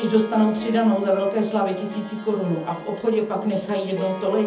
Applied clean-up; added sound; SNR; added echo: none; Harp; 16 dB; reverberation time 0.6 s.